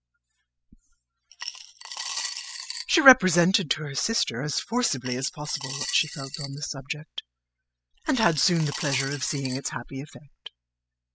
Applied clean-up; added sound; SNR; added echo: classical method spectral subtraction.